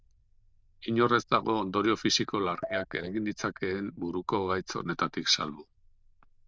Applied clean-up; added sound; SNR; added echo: neural diffusion model UNIVERSE++.